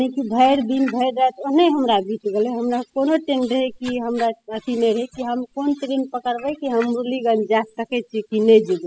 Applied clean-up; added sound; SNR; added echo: classical method spectral subtraction.